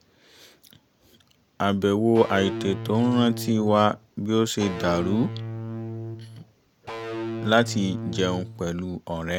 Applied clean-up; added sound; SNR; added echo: none; Electric guitar / Bass guitar; 8 dB; none.